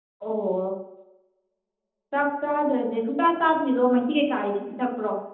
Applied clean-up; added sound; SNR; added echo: none; none; none; reverberation time 0.9 s.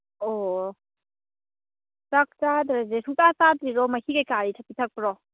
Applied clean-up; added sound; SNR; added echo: none; none; none; none.